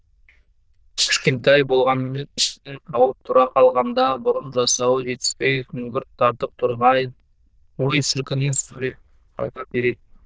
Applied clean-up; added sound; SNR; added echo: neural diffusion model UNIVERSE++.